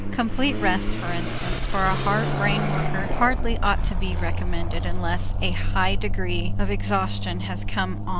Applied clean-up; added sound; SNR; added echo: none; Car passing by / Accelerating, revving, vroom; -4 dB; none.